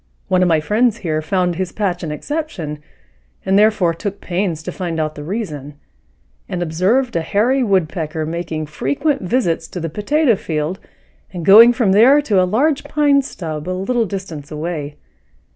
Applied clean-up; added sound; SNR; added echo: none; none; none; none.